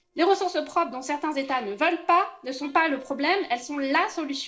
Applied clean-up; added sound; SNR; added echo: neural separator model SepFormer DNS4.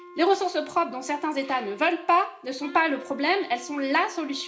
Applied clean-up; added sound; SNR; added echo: none; Wind instrument, woodwind instrument; 20 dB; reverberation time 0.4 s.